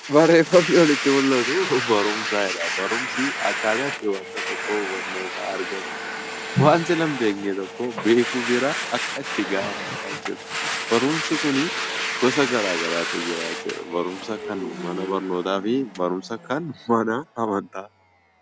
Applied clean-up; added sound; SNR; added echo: none; Domestic sounds, home sounds; 6 dB; none.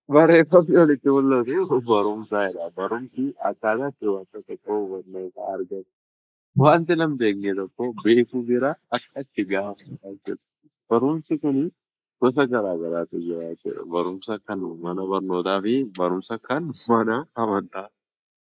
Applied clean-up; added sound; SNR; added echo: neural mask model Resemble Enhance denoiser.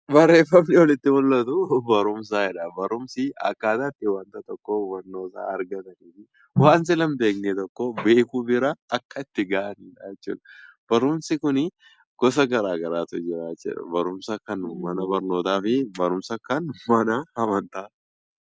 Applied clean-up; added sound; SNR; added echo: none; none; none; none.